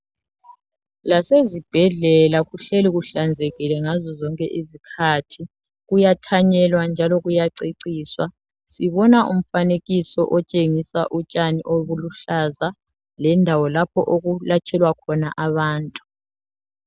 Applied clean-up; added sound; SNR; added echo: none; none; none; none.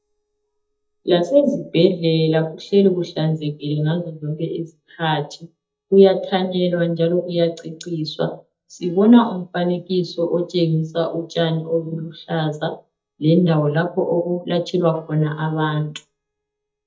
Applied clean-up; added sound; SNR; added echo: neural mask model DeepFilterNet 3.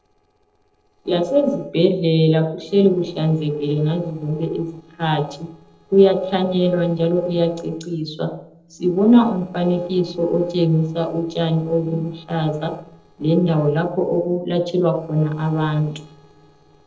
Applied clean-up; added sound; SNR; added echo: neural separator model SepFormer DNS4.